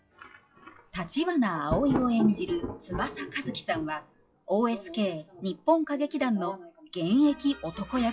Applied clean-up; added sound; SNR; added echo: classical method WPE with log-MMSE.